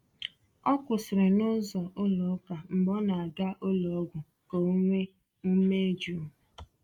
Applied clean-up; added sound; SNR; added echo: neural mask model Resemble Enhance denoiser.